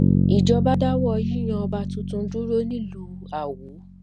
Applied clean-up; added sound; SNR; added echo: none; Bass guitar; -2 dB; none.